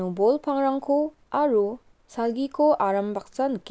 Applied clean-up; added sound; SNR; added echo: none; none; none; none.